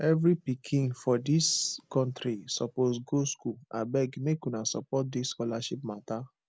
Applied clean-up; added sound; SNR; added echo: none; none; none; none.